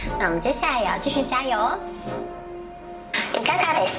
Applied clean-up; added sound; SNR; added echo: none; none; none; reverberation time 0.8 s.